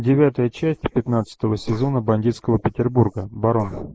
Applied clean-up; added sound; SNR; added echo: neural mask model Resemble Enhance denoiser.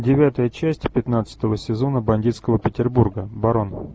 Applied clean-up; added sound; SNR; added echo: none; none; none; none.